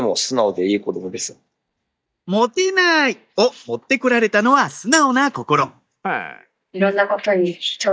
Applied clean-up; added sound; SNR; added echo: neural mask model DeepFilterNet 3.